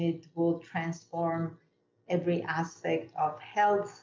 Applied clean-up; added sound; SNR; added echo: none; none; none; none.